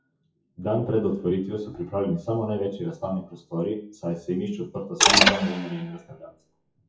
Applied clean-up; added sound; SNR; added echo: classical method WPE with log-MMSE.